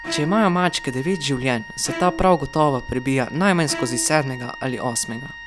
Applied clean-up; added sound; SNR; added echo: none; Bowed string instrument + Wind instrument, woodwind instrument; 13 dB; none.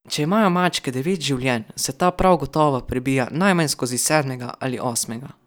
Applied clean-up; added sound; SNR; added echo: none; none; none; none.